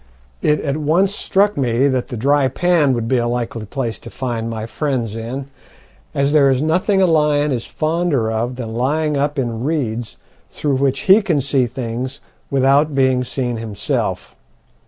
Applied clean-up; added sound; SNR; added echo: none; none; none; none.